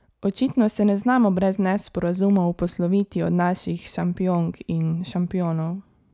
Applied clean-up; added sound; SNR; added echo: none; none; none; none.